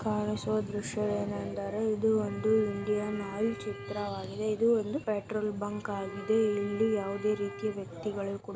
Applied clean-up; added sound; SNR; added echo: none; Wind instrument, woodwind instrument; 15 dB; none.